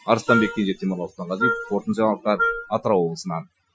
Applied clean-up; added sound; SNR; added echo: classical method Wiener filter.